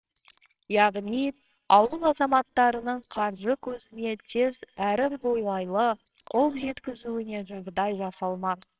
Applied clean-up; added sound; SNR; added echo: neural separator model SepFormer WHAMR!.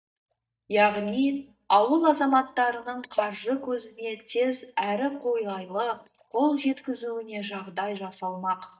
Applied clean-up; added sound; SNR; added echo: neural mask model DeepFilterNet 3.